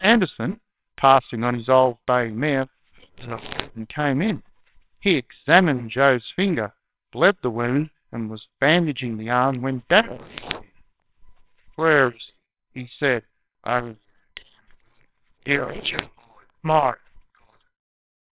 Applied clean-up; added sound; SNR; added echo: neural separator model SepFormer WHAMR!.